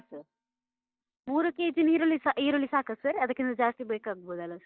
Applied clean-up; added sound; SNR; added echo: neural mask model DeepFilterNet 3.